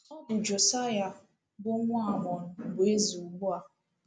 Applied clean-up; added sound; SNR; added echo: none; none; none; none.